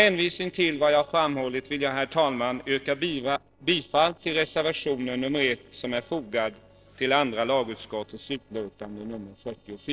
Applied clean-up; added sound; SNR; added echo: neural separator model SepFormer DNS4.